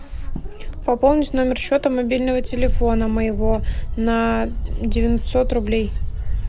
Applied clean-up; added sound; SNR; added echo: none; Wind / Bird; 2 dB; none.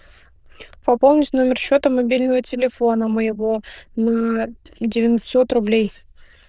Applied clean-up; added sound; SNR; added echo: neural diffusion model UNIVERSE++.